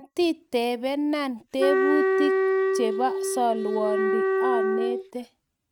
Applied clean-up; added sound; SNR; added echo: neural mask model RNNoise.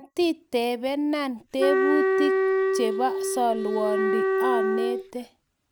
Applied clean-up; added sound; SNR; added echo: none; Wind instrument, woodwind instrument; -3 dB; none.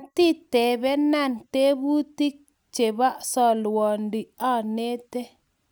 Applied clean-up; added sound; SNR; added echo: none; none; none; none.